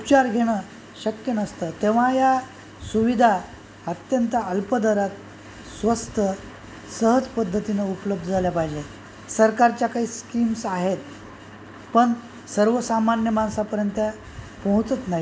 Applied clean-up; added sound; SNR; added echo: none; none; none; none.